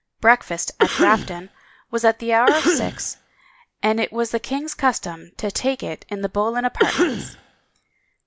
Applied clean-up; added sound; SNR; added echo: none; Cough; 1 dB; none.